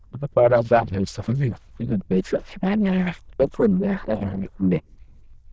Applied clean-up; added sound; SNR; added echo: neural diffusion model UNIVERSE++.